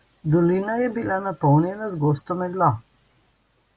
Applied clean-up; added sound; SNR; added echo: none; none; none; none.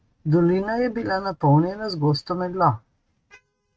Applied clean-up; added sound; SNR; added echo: neural mask model RNNoise.